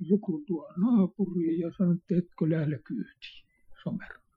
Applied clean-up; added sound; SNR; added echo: classical method Wiener filter.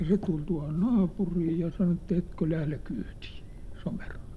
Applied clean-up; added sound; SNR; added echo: none; Fire; 11 dB; none.